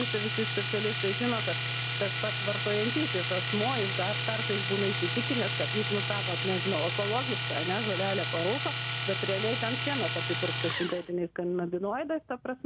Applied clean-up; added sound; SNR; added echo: none; Domestic sounds, home sounds; -3 dB; none.